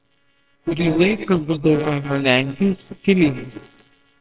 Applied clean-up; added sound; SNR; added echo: neural separator model SepFormer WHAMR!.